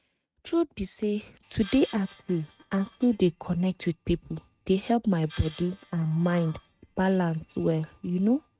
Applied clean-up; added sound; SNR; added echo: neural mask model RNNoise.